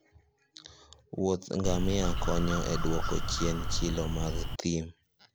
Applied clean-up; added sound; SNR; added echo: none; Crow; -3 dB; none.